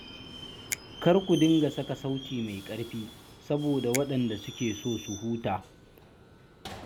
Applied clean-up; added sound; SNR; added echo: none; Subway, metro, underground + Finger snapping; 13 dB; none.